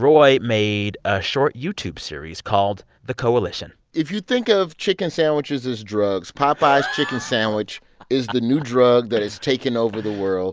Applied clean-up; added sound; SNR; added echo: none; none; none; none.